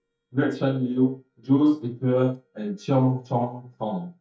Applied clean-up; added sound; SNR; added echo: neural mask model DeepFilterNet 3.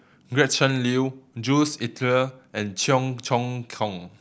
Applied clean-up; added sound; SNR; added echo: none; none; none; none.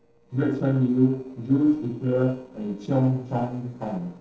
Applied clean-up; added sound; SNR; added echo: neural separator model SepFormer DNS4.